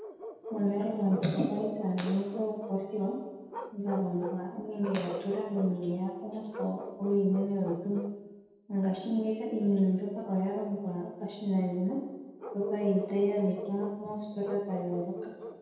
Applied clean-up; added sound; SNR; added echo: none; Bark; 13 dB; reverberation time 1.1 s.